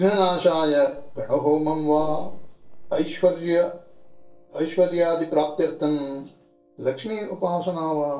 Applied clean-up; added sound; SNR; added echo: neural separator model SepFormer DNS4.